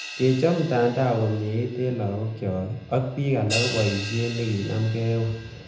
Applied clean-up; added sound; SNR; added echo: none; Crash cymbal; 12 dB; reverberation time 0.8 s.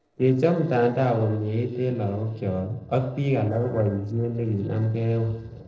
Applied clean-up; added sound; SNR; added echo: neural separator model SepFormer DNS4.